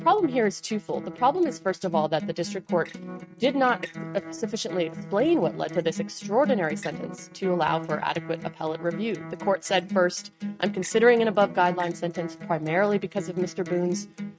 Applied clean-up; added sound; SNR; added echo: neural mask model RNNoise.